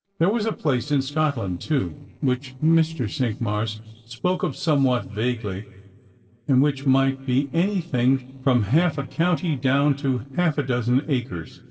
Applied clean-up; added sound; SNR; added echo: neural separator model SepFormer DNS4.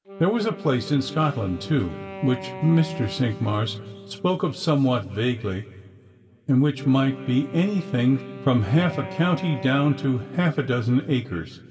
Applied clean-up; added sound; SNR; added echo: none; Wind instrument, woodwind instrument; 16 dB; reverberation time 2.8 s.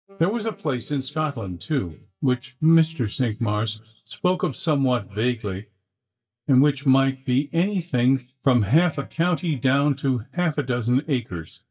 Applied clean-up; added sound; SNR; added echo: neural mask model DeepFilterNet 3.